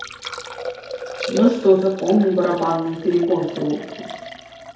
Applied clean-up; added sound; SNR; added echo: none; Liquid; 10 dB; reverberation time 2.4 s.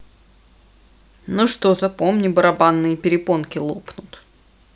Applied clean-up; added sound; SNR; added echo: none; none; none; none.